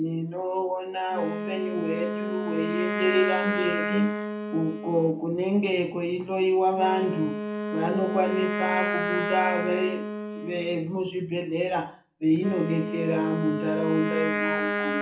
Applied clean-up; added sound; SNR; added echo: none; Wind instrument, woodwind instrument; 4 dB; reverberation time 0.3 s.